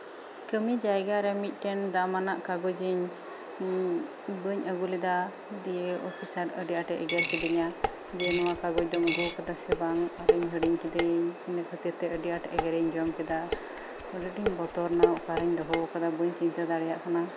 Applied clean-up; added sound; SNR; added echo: none; Coin (dropping) + Dishes, pots, and pans; 3 dB; none.